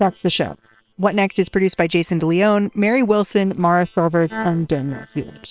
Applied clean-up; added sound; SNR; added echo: neural separator model SepFormer WHAM!.